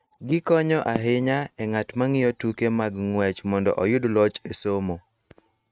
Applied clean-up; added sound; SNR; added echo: neural mask model RNNoise.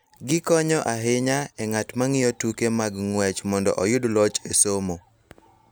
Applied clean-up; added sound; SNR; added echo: none; none; none; none.